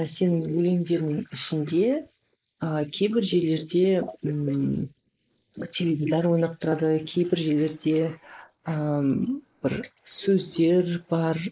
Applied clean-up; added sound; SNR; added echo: neural mask model Resemble Enhance denoiser.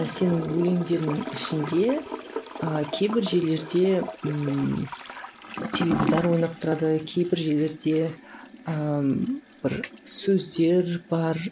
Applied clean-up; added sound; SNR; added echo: none; Toilet flush / Gurgling; 9 dB; none.